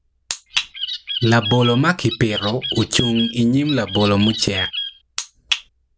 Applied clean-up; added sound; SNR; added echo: none; Bird; 8 dB; none.